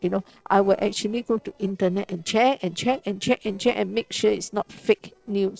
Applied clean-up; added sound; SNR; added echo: neural separator model SepFormer DNS4.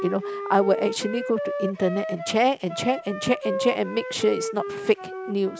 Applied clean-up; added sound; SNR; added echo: none; Wind instrument, woodwind instrument; 7 dB; none.